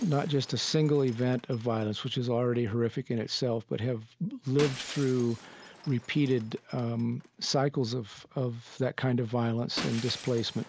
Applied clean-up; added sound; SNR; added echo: none; Shatter; 17 dB; none.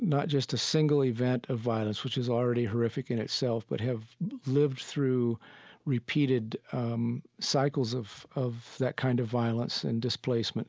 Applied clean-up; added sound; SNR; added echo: none; none; none; none.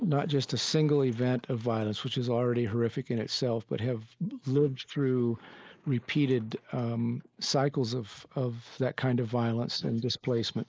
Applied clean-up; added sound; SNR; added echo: neural mask model Resemble Enhance denoiser.